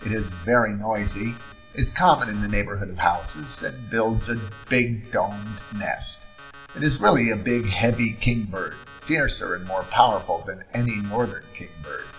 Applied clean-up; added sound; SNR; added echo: none; Alarm; 20 dB; reverberation time 0.8 s.